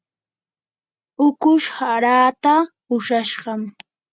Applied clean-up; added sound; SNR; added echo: none; none; none; none.